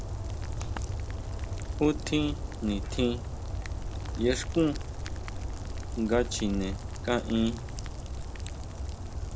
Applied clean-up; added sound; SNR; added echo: none; Rain; 2 dB; none.